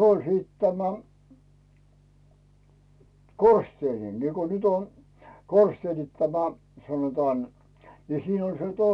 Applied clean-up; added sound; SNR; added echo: none; none; none; none.